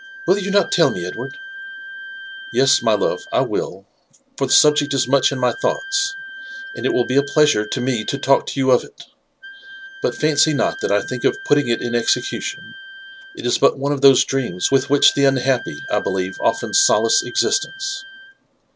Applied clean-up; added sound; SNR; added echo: none; Wind instrument, woodwind instrument; 15 dB; none.